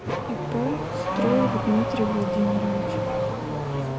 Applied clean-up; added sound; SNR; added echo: none; Accelerating, revving, vroom / Car; -1 dB; none.